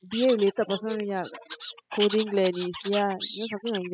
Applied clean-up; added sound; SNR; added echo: classical method spectral subtraction.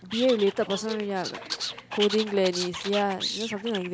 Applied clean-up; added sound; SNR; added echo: none; Animal; 8 dB; none.